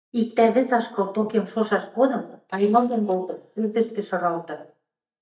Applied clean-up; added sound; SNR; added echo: neural mask model DeepFilterNet 3.